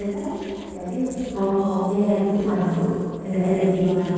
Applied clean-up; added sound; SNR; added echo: neural separator model SepFormer DNS4.